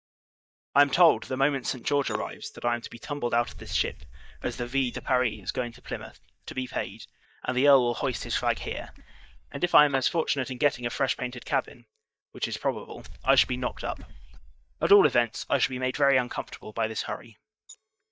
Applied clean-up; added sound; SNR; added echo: neural mask model DeepFilterNet 3.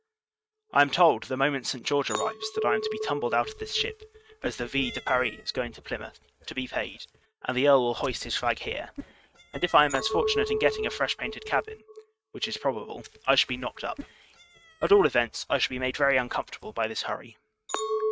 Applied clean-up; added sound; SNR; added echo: neural mask model RNNoise.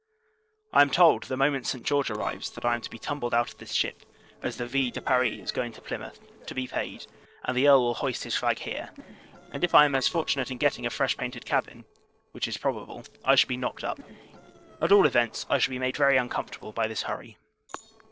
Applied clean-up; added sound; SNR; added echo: neural separator model SepFormer DNS4.